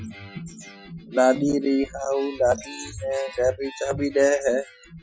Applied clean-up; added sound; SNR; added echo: classical method Wiener filter.